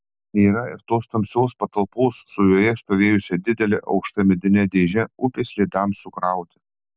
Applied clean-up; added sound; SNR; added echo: none; none; none; none.